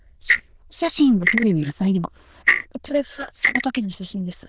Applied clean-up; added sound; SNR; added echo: neural diffusion model UNIVERSE++.